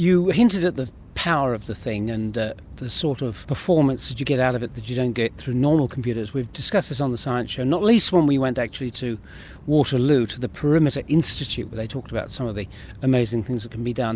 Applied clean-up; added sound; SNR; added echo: none; none; none; none.